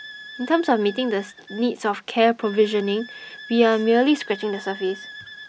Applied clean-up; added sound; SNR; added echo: none; Wind instrument, woodwind instrument; 18 dB; none.